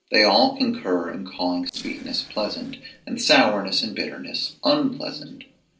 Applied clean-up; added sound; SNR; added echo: neural separator model SepFormer DNS4.